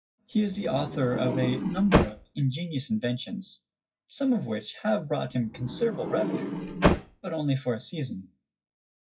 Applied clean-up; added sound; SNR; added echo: classical method WPE with log-MMSE.